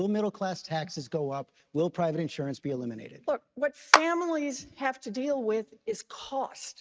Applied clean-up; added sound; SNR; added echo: neural mask model RNNoise.